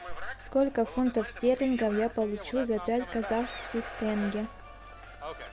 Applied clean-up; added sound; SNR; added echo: none; Gull, seagull; 17 dB; none.